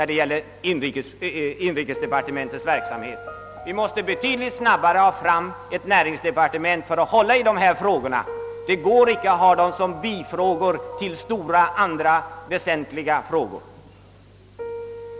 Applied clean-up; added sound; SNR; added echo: none; Piano; 16 dB; none.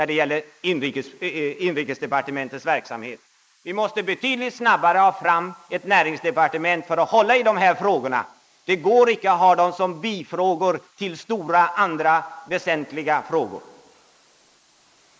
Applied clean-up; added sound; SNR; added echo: neural mask model Resemble Enhance denoiser.